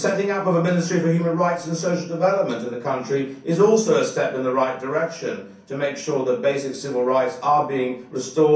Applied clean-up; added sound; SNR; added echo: none; none; none; reverberation time 0.6 s.